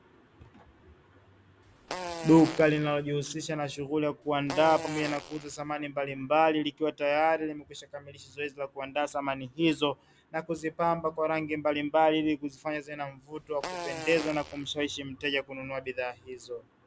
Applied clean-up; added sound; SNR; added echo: none; Fart; 10 dB; none.